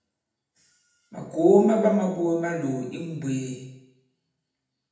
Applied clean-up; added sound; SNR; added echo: none; none; none; reverberation time 0.8 s.